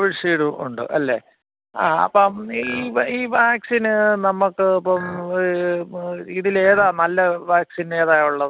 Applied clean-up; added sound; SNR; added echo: none; Chink, clink; 19 dB; none.